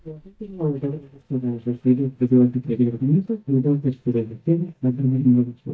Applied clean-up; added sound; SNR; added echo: neural mask model DeepFilterNet 3.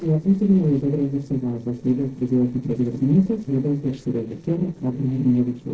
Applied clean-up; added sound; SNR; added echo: neural separator model SepFormer DNS4.